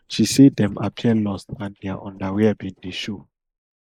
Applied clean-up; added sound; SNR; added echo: neural mask model Resemble Enhance denoiser.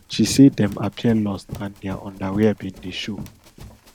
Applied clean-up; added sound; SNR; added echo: none; Run; 19 dB; none.